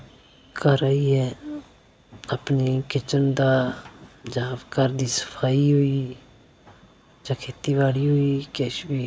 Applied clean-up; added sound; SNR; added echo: none; none; none; none.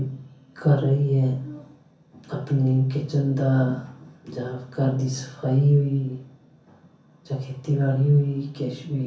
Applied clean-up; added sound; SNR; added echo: none; none; none; reverberation time 0.6 s.